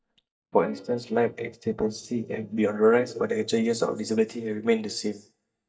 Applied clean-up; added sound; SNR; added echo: neural mask model DeepFilterNet 3.